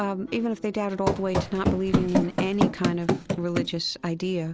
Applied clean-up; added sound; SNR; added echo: none; Run; -2 dB; none.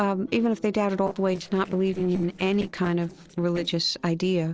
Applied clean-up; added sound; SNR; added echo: neural separator model SepFormer DNS4.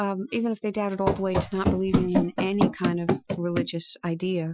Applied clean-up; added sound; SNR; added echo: classical method Wiener filter.